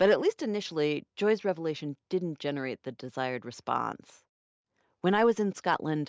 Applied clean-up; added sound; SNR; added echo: none; none; none; none.